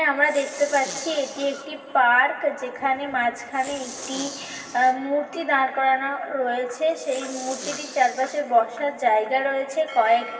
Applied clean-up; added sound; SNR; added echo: none; Respiratory sounds; 17 dB; reverberation time 2.0 s.